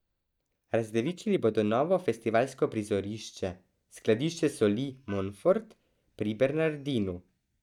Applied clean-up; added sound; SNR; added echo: neural mask model DeepFilterNet 3.